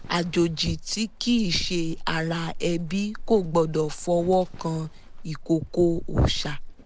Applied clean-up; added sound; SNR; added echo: none; Livestock, farm animals, working animals; 9 dB; none.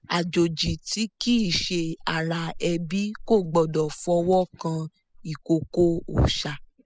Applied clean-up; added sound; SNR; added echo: classical method spectral subtraction.